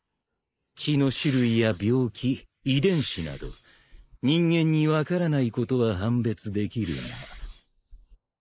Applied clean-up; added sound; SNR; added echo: neural mask model Resemble Enhance denoiser.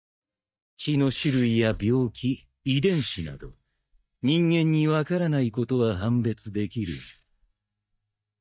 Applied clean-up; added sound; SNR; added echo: neural mask model DeepFilterNet 3.